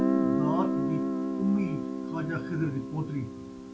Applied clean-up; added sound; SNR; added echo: none; Guitar; -3 dB; reverberation time 0.2 s.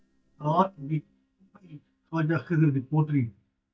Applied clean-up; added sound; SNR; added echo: neural mask model DeepFilterNet 3.